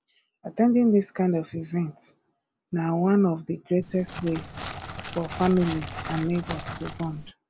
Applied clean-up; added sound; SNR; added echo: none; Crackle; 7 dB; none.